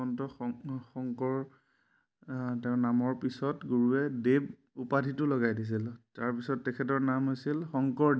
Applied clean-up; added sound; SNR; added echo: none; none; none; none.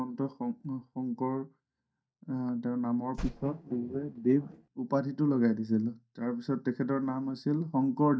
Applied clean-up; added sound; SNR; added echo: neural mask model DeepFilterNet 3.